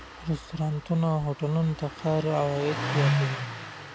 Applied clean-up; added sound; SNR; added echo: none; Engine starting; 4 dB; none.